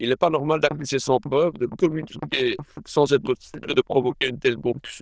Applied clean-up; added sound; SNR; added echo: neural diffusion model UNIVERSE++.